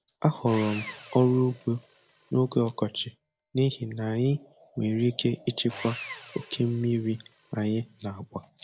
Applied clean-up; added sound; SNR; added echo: none; Sawing; 19 dB; none.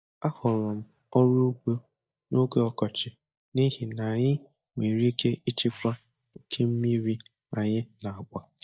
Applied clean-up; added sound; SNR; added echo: neural mask model DeepFilterNet 3.